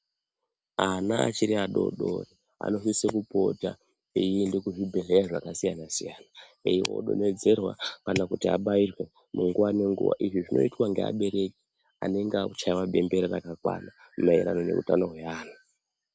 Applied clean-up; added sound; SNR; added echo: none; none; none; none.